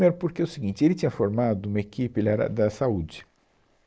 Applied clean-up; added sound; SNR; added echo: neural mask model Resemble Enhance denoiser.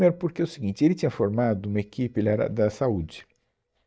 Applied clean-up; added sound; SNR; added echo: neural mask model DeepFilterNet 3.